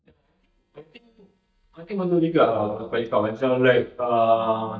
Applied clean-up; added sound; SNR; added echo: neural mask model DeepFilterNet 3.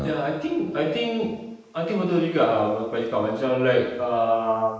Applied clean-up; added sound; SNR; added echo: neural mask model Resemble Enhance denoiser.